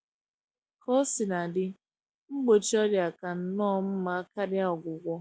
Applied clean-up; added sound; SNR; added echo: none; none; none; none.